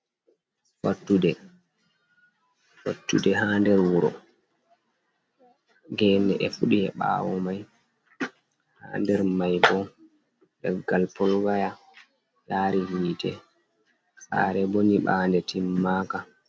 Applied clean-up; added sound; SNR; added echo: none; none; none; none.